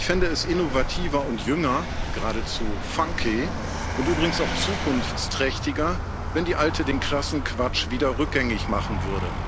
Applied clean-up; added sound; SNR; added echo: none; Vehicle; 2 dB; none.